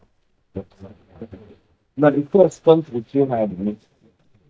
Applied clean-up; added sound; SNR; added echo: neural mask model DeepFilterNet 3.